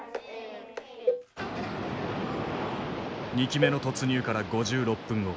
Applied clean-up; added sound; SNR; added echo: none; Cowbell; 5 dB; none.